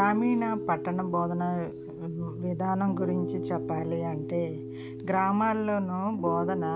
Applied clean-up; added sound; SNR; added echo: none; Piano; 7 dB; none.